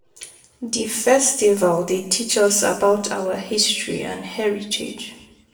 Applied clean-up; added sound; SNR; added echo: none; none; none; reverberation time 0.7 s.